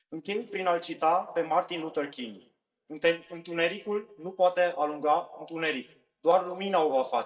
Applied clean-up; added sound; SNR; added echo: neural mask model DeepFilterNet 3.